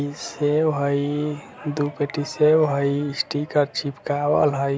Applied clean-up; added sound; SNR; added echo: none; none; none; none.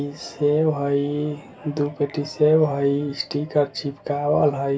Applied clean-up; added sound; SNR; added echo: none; none; none; reverberation time 0.2 s.